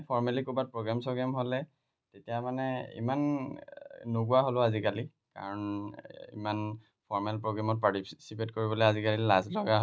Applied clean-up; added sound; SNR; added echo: none; none; none; none.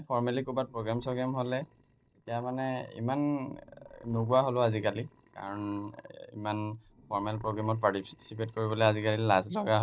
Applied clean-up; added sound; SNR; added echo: neural separator model SepFormer DNS4.